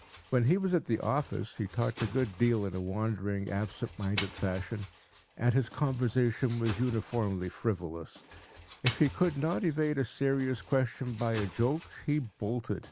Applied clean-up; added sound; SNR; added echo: none; Engine; 14 dB; none.